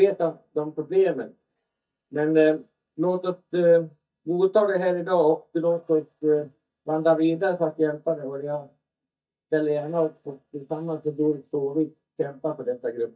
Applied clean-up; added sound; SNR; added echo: neural mask model DeepFilterNet 3.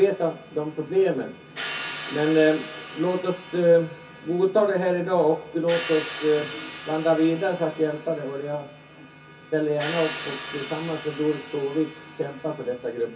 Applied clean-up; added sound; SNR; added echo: none; Crash cymbal; 13 dB; reverberation time 0.3 s.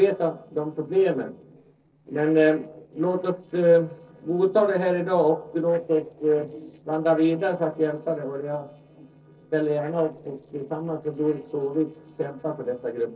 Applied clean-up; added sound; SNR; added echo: neural separator model SepFormer DNS4.